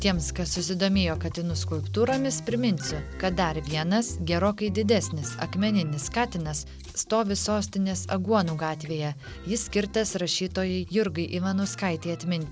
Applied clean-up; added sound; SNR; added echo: none; none; none; none.